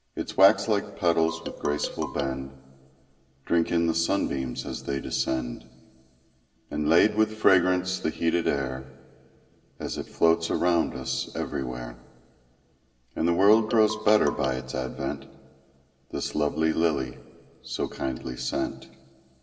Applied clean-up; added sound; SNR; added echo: none; Marimba, xylophone; 12 dB; reverberation time 2.4 s.